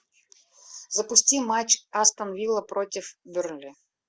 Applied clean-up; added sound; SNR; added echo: none; none; none; none.